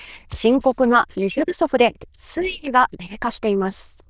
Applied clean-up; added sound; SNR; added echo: neural diffusion model UNIVERSE++.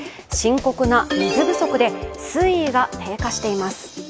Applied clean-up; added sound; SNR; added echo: none; none; none; none.